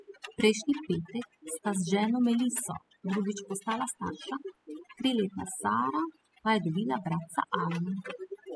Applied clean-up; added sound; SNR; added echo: classical method spectral subtraction.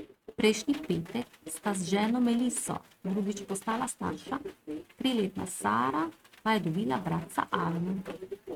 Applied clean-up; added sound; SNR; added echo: neural mask model RNNoise.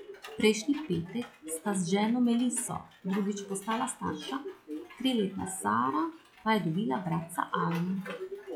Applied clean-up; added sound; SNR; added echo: classical method log-MMSE.